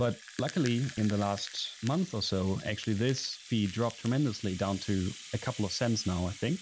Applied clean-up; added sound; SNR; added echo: none; Rattle (instrument); 16 dB; none.